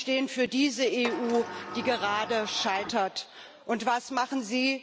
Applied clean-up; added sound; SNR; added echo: none; Sliding door; 11 dB; none.